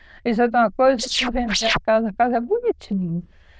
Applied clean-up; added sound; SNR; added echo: neural diffusion model UNIVERSE++.